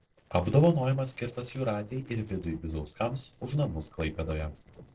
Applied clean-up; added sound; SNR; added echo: neural separator model SepFormer DNS4.